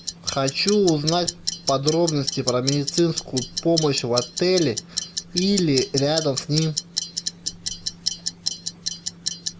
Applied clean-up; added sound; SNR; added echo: none; Clock; 6 dB; none.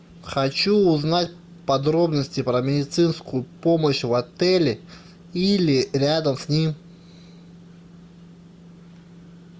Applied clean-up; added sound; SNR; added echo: none; none; none; none.